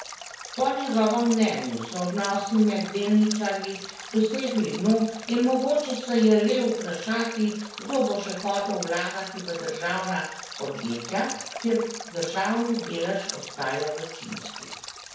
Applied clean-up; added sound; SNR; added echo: none; Stream; 13 dB; reverberation time 0.5 s.